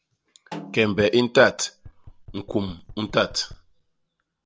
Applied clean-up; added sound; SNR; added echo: none; Knock + Snare drum; 18 dB; none.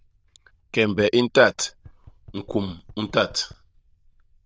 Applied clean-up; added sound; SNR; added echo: neural diffusion model UNIVERSE++.